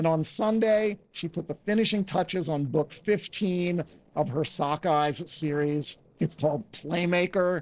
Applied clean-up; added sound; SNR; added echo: neural separator model SepFormer DNS4.